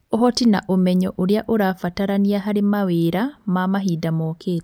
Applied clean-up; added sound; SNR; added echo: none; none; none; none.